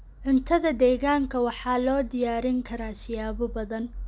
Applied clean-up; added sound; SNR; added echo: none; none; none; none.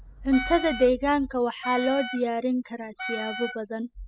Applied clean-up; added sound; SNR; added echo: classical method spectral subtraction.